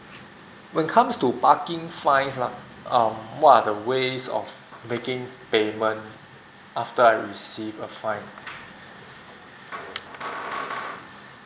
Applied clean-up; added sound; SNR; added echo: none; none; none; none.